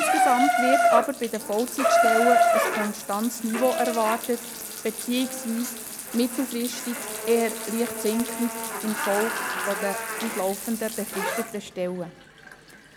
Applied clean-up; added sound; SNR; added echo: none; Bathtub (filling or washing) / Water tap, faucet; -1 dB; none.